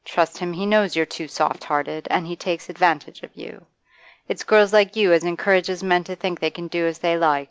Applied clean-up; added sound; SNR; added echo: none; none; none; none.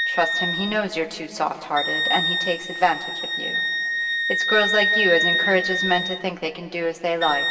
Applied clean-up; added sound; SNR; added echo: none; Wind instrument, woodwind instrument; 0 dB; reverberation time 2.4 s.